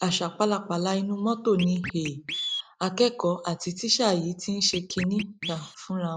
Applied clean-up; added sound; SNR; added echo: neural mask model Resemble Enhance denoiser.